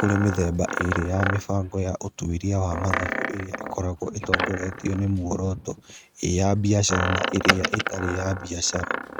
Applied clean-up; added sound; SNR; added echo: neural mask model RNNoise.